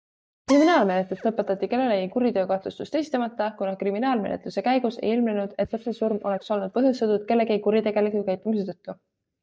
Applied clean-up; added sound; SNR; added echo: neural mask model DeepFilterNet 3.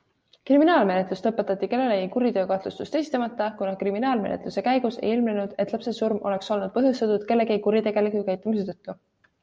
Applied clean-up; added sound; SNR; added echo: none; none; none; none.